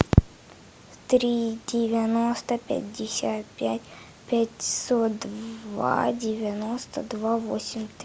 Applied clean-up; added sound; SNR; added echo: none; none; none; none.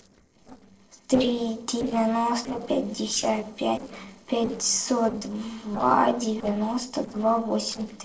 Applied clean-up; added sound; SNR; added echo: neural separator model SepFormer DNS4.